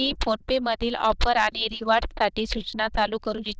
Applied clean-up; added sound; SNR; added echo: neural diffusion model UNIVERSE++.